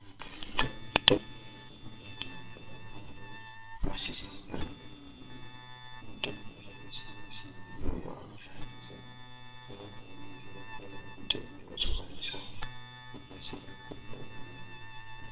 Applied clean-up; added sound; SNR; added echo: neural separator model SepFormer WHAMR!.